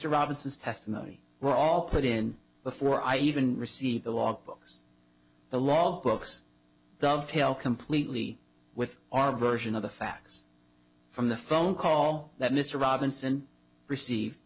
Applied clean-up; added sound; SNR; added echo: none; none; none; none.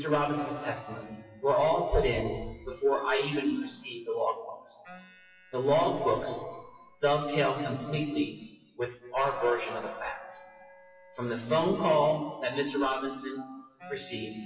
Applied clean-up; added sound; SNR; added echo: classical method WPE with log-MMSE.